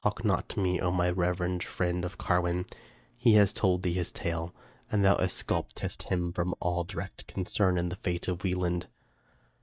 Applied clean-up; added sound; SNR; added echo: neural mask model DeepFilterNet 3.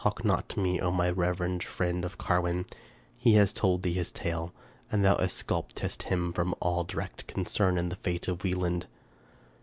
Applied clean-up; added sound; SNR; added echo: none; none; none; none.